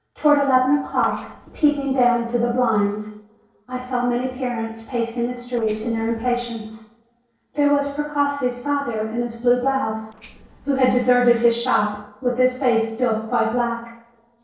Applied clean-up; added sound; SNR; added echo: neural separator model SepFormer DNS4.